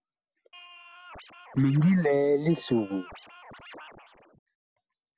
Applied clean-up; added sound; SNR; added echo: none; Scratching (performance technique); 20 dB; none.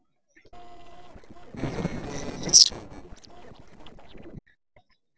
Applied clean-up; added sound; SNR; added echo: neural separator model SepFormer DNS4.